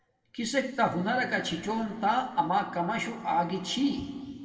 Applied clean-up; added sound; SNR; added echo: none; none; none; reverberation time 1.7 s.